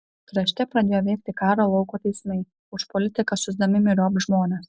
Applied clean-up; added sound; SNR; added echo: none; none; none; none.